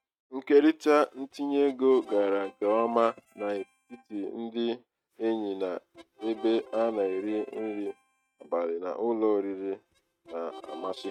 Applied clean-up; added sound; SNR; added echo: neural mask model RNNoise.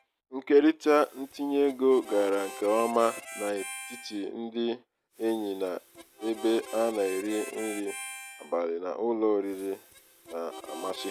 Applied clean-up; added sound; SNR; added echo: none; Harmonica; 16 dB; none.